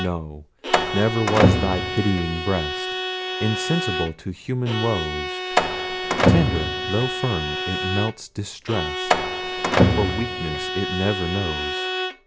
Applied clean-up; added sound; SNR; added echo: none; Bowed string instrument + Slam; -2 dB; none.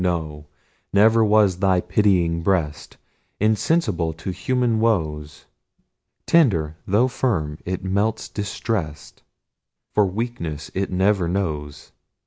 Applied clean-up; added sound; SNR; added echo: none; none; none; none.